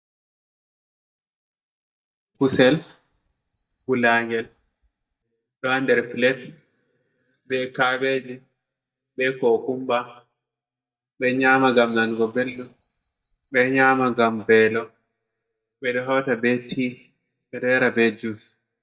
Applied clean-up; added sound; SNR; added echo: neural mask model DeepFilterNet 3.